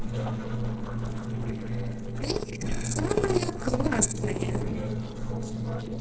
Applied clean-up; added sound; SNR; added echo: neural separator model SepFormer DNS4.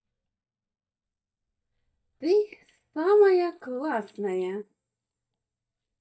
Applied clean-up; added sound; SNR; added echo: neural mask model DeepFilterNet 3.